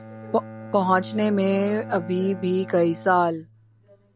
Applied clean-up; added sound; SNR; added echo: none; Bowed string instrument; 15 dB; none.